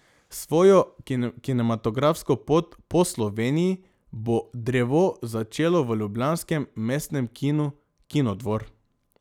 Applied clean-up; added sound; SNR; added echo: none; none; none; none.